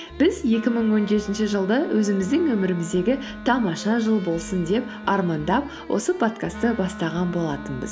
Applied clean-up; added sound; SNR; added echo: none; Wind instrument, woodwind instrument; 14 dB; none.